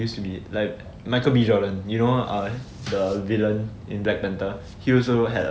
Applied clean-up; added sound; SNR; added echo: none; none; none; none.